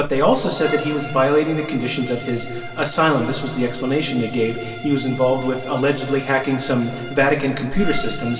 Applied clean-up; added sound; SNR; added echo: none; Bowed string instrument; 15 dB; reverberation time 2.3 s.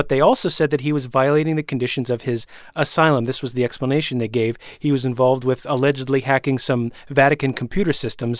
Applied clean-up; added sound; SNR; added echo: none; none; none; none.